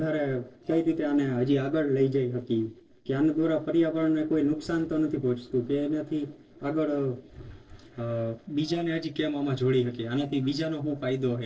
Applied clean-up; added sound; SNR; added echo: neural separator model SepFormer DNS4.